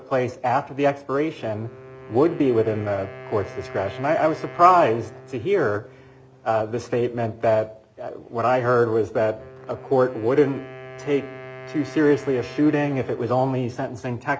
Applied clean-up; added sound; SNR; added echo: none; Wind instrument, woodwind instrument; 18 dB; none.